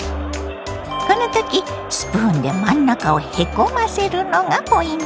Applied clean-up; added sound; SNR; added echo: none; Crowd; 14 dB; none.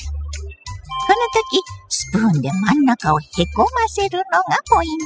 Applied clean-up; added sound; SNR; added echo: classical method spectral subtraction.